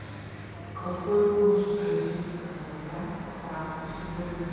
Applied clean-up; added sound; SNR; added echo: none; Church bell / Traffic noise, roadway noise; 13 dB; reverberation time 2.2 s.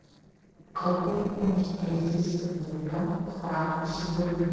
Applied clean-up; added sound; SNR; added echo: neural separator model SepFormer DNS4.